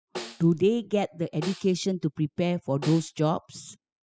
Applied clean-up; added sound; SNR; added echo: classical method spectral subtraction.